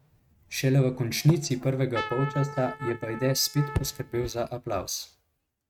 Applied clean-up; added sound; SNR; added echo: neural mask model RNNoise.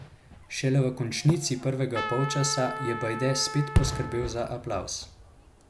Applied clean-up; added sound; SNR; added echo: none; Fireworks + Trumpet; 5 dB; none.